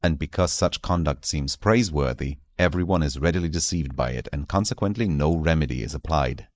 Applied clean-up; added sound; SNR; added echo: neural mask model Resemble Enhance denoiser.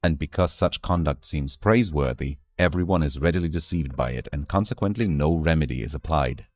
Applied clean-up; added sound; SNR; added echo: neural mask model DeepFilterNet 3.